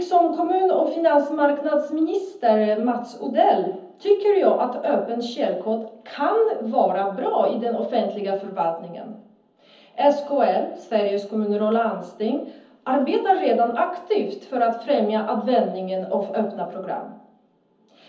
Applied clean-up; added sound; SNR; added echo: none; none; none; reverberation time 0.7 s.